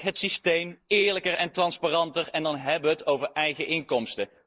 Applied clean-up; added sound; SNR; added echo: neural mask model Resemble Enhance denoiser.